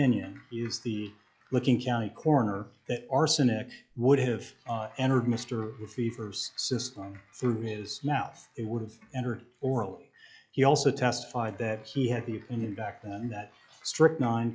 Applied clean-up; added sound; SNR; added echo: classical method log-MMSE.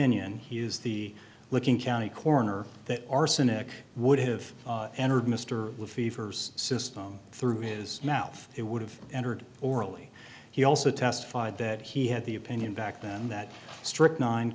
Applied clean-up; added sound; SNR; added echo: none; none; none; none.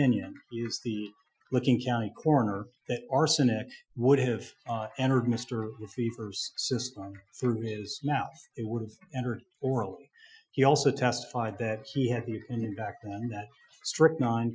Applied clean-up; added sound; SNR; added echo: classical method Wiener filter.